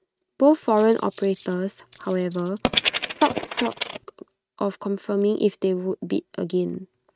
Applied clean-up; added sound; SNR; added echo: neural mask model RNNoise.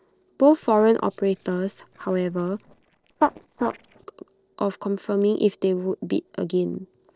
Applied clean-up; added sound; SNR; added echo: neural separator model SepFormer DNS4.